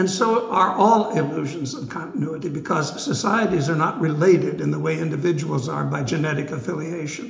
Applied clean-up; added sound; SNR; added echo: none; none; none; reverberation time 0.8 s.